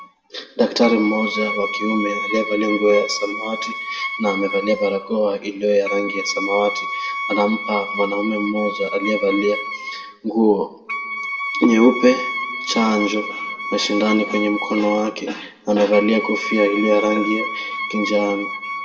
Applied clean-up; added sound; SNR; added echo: none; Wind instrument, woodwind instrument; 7 dB; reverberation time 0.7 s.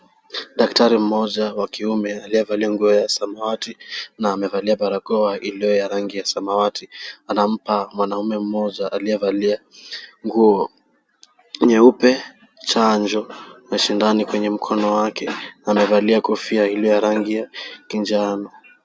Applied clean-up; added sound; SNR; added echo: none; none; none; none.